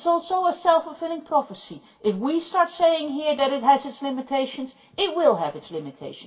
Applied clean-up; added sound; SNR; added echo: none; none; none; reverberation time 0.2 s.